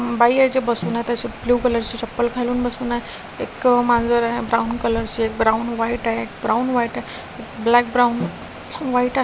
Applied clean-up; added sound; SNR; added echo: none; Snare drum; 14 dB; none.